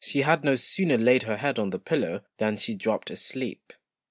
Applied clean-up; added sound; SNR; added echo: none; none; none; none.